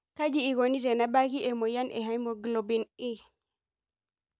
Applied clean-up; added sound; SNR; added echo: none; none; none; none.